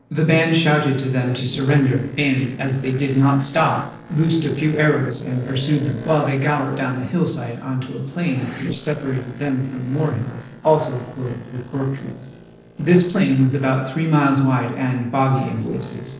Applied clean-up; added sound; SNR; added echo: neural separator model SepFormer DNS4.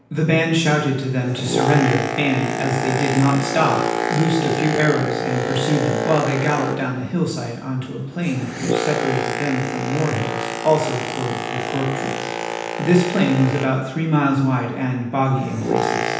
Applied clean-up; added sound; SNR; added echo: none; Boat, Water vehicle; 5 dB; reverberation time 0.9 s.